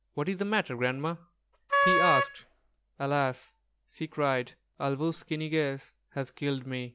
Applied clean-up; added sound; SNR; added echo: none; Wind instrument, woodwind instrument; -5 dB; none.